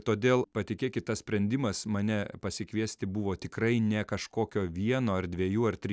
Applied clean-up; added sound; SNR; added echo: none; none; none; none.